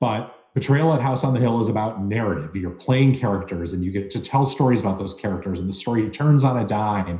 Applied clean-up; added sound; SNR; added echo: none; none; none; reverberation time 0.5 s.